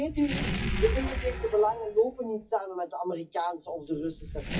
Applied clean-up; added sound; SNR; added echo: classical method WPE with log-MMSE.